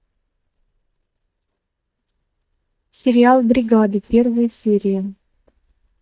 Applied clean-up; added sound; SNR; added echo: neural mask model DeepFilterNet 3.